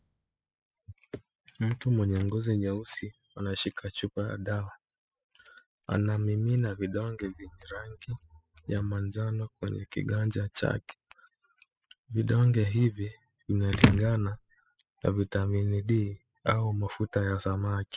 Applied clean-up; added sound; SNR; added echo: classical method spectral subtraction.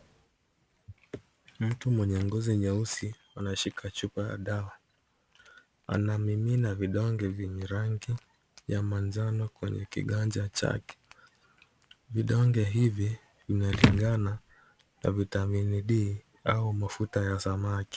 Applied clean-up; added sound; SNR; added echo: none; none; none; none.